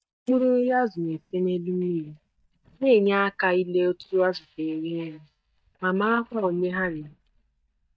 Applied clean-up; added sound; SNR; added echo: neural mask model DeepFilterNet 3.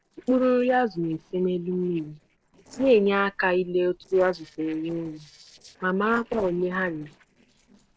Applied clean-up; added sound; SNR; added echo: neural separator model SepFormer DNS4.